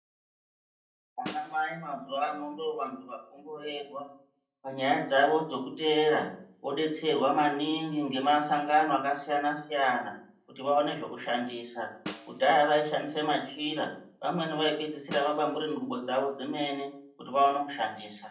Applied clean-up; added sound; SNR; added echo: none; Snare drum; 18 dB; reverberation time 0.6 s.